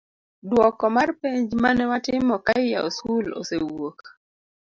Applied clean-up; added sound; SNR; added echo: none; none; none; none.